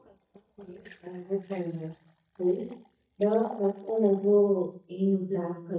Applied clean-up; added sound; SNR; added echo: neural mask model DeepFilterNet 3.